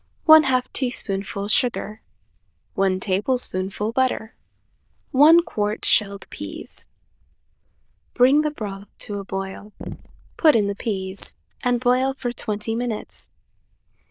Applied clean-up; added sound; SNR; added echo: neural diffusion model UNIVERSE++.